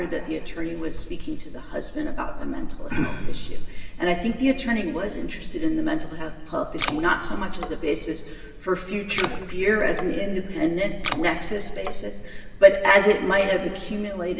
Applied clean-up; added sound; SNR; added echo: none; Water / Splash, splatter; 11 dB; reverberation time 2.1 s.